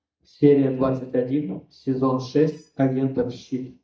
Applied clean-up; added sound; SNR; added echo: neural mask model DeepFilterNet 3.